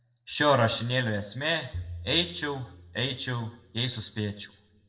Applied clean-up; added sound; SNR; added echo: none; Bowed string instrument; 15 dB; reverberation time 0.6 s.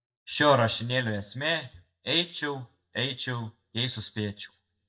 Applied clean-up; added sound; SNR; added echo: neural mask model DeepFilterNet 3.